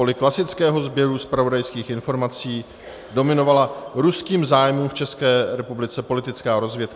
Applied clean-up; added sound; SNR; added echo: none; none; none; none.